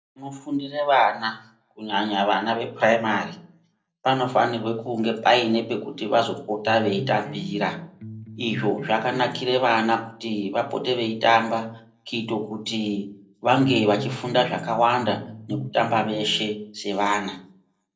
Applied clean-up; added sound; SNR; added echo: neural separator model SepFormer DNS4.